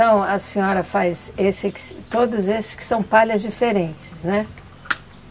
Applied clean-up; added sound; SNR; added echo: none; none; none; none.